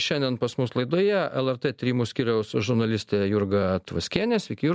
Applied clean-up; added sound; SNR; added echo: none; none; none; none.